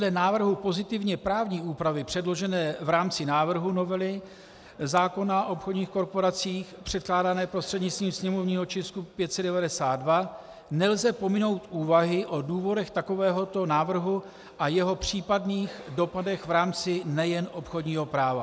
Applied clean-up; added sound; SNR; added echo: none; none; none; none.